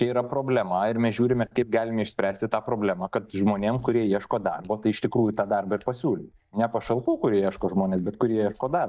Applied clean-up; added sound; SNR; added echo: neural mask model DeepFilterNet 3.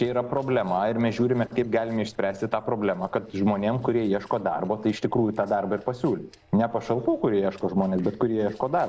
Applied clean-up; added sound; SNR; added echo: neural separator model SepFormer DNS4.